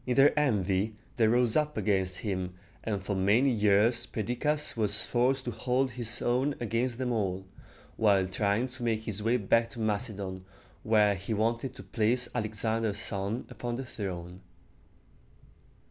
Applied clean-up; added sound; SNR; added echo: none; none; none; none.